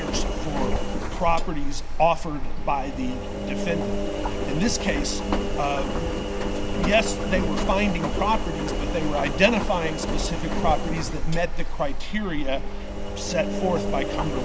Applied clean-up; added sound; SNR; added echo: none; Engine; -2 dB; none.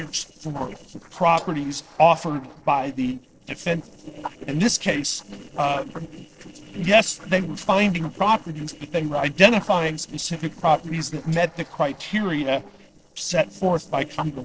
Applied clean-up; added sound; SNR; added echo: neural separator model SepFormer DNS4.